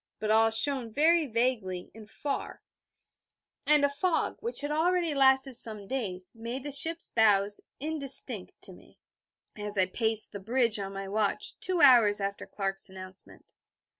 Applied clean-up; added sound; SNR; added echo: none; none; none; none.